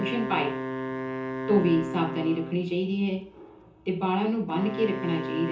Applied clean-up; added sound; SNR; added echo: none; Wind instrument, woodwind instrument; 7 dB; reverberation time 0.6 s.